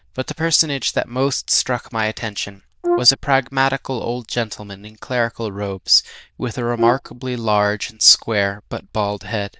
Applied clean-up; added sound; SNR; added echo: neural diffusion model UNIVERSE++.